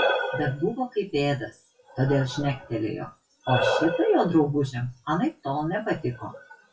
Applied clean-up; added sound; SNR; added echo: classical method WPE with log-MMSE.